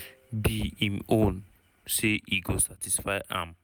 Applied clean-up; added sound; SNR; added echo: none; none; none; none.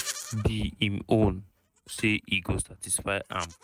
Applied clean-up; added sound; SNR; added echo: neural mask model RNNoise.